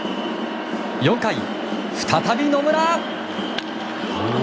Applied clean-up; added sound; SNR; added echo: none; Wind instrument, woodwind instrument; 13 dB; none.